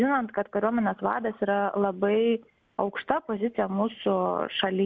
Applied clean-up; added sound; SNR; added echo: none; none; none; none.